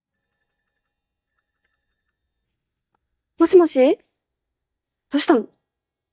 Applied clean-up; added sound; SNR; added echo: neural mask model DeepFilterNet 3.